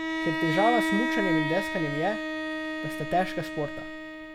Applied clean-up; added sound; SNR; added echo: none; Bowed string instrument; 1 dB; none.